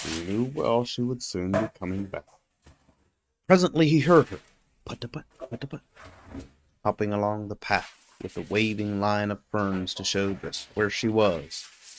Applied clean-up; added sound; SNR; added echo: neural mask model RNNoise.